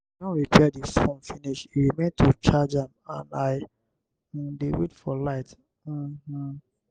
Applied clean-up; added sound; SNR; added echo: none; none; none; none.